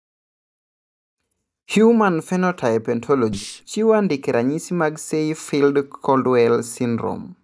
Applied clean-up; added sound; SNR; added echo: neural mask model DeepFilterNet 3.